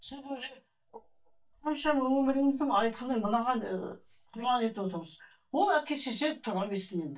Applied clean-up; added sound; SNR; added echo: neural mask model DeepFilterNet 3.